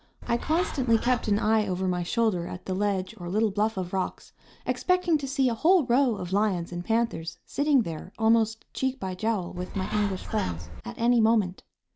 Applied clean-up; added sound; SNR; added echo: none; Bird; 8 dB; none.